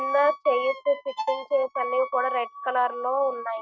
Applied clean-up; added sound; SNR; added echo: neural mask model RNNoise.